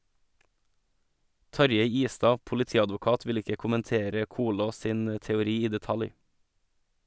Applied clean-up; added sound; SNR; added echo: none; none; none; none.